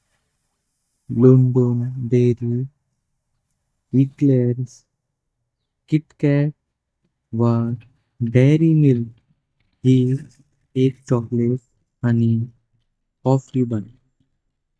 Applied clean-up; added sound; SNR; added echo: neural mask model DeepFilterNet 3.